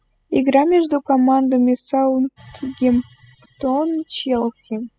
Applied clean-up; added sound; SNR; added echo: classical method spectral subtraction.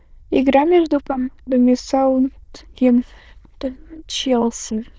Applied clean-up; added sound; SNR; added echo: neural diffusion model UNIVERSE++.